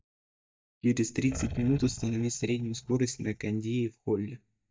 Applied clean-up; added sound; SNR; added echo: neural mask model DeepFilterNet 3.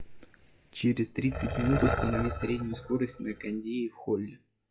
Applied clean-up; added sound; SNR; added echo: classical method WPE with log-MMSE.